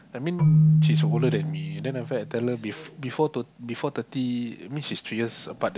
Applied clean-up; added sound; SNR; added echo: none; Keyboard (musical); -3 dB; none.